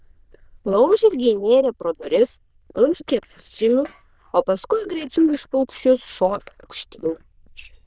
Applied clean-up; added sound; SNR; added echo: neural diffusion model UNIVERSE++.